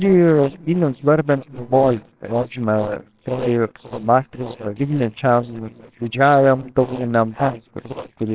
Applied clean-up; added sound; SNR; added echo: neural separator model SepFormer WHAMR!.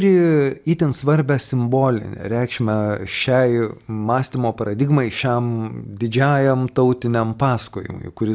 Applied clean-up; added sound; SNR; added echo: none; none; none; none.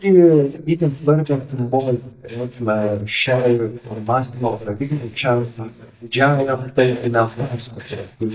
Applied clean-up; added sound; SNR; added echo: neural mask model DeepFilterNet 3.